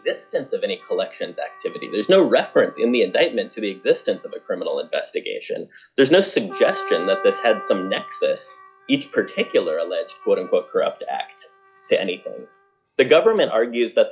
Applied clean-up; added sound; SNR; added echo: classical method log-MMSE.